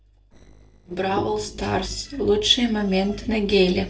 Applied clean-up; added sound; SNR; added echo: neural separator model SepFormer DNS4.